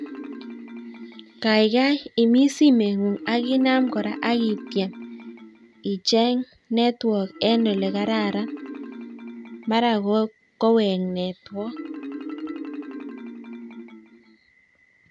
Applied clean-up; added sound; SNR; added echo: none; Marimba, xylophone; 14 dB; none.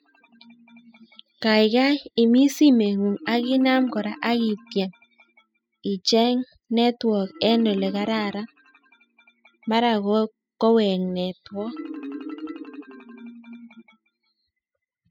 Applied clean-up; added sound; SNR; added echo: classical method spectral subtraction.